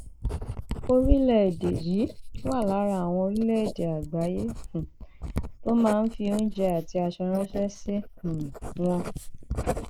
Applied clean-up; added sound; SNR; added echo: neural mask model Resemble Enhance denoiser.